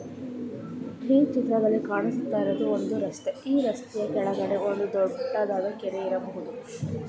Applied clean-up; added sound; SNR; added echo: none; none; none; none.